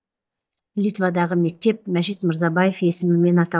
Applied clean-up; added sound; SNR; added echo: neural mask model DeepFilterNet 3.